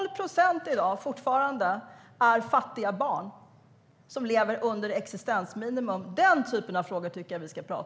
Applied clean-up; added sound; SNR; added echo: none; none; none; none.